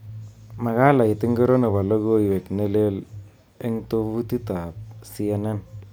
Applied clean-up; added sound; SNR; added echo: none; none; none; none.